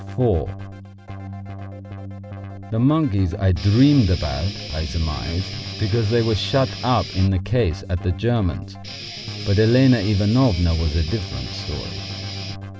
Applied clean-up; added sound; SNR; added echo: none; Keyboard (musical) + Guitar; 10 dB; none.